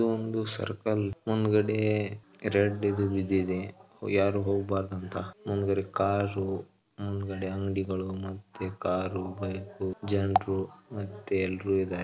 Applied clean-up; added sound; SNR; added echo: none; none; none; none.